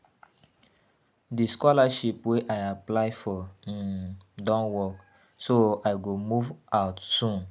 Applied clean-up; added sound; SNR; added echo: none; none; none; none.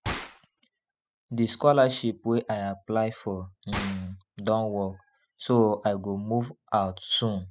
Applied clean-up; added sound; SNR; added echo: classical method spectral subtraction.